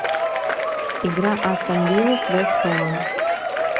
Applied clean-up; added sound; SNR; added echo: none; Applause / Crowd / Cheering; -1 dB; none.